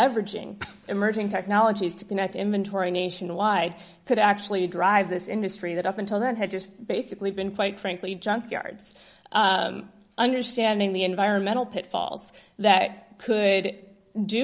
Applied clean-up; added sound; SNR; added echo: none; none; none; none.